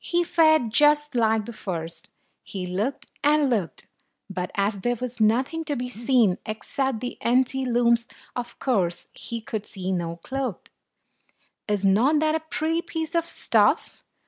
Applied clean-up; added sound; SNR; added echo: none; none; none; none.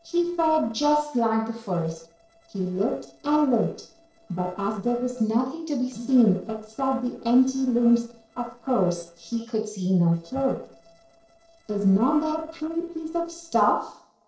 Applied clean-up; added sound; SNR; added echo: neural separator model SepFormer DNS4.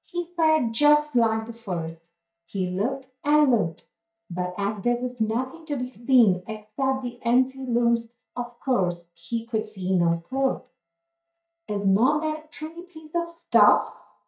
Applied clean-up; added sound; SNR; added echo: neural mask model DeepFilterNet 3.